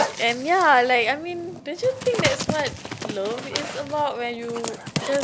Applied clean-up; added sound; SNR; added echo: none; Dog; 7 dB; none.